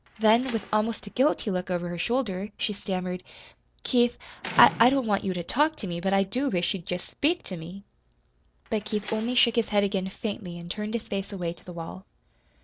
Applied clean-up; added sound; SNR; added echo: none; Slam; 19 dB; none.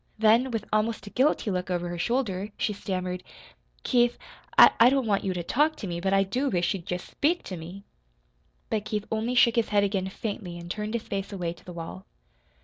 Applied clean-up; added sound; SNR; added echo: none; none; none; none.